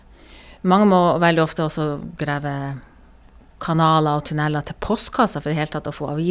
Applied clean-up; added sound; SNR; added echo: none; none; none; none.